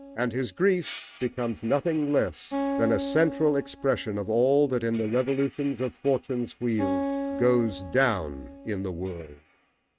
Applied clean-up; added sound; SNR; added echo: neural mask model RNNoise.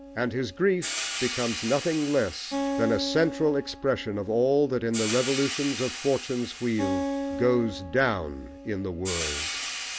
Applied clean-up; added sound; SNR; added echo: none; Acoustic guitar + Hi-hat; 6 dB; none.